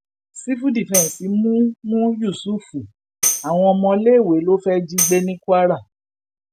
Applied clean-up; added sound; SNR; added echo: none; Tambourine; 7 dB; none.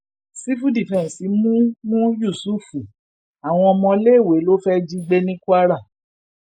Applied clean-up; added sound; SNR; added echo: neural mask model Resemble Enhance denoiser.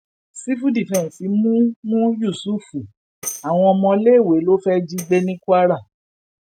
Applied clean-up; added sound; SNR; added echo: neural mask model RNNoise.